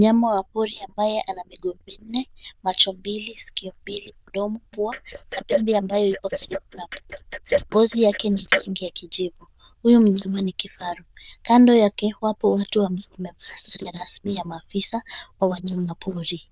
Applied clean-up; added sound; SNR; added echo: neural diffusion model UNIVERSE++.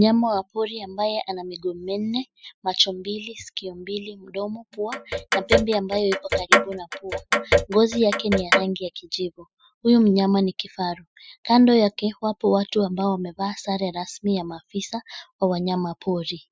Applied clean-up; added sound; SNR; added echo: classical method spectral subtraction.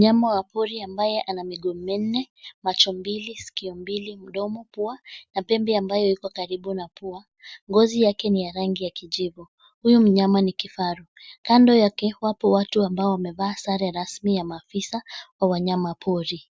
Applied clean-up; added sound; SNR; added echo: none; none; none; none.